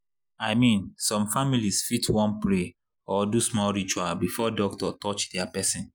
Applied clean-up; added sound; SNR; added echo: none; none; none; none.